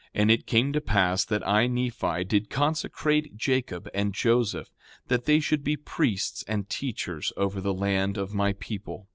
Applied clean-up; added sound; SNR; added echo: none; none; none; none.